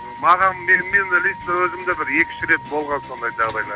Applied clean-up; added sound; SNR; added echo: none; Wind instrument, woodwind instrument; 15 dB; none.